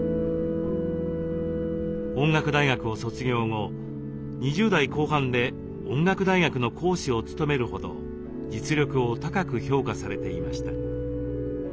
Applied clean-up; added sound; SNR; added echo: none; none; none; none.